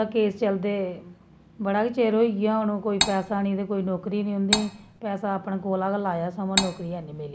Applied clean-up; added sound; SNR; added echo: none; Cutlery, silverware; 2 dB; none.